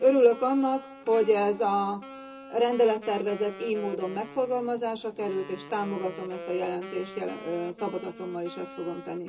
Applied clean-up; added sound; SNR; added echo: none; Wind instrument, woodwind instrument; 16 dB; reverberation time 0.2 s.